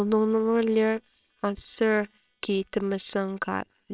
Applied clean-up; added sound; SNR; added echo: neural separator model SepFormer WHAMR!.